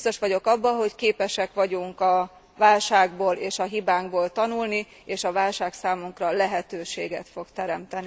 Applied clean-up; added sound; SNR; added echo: none; none; none; none.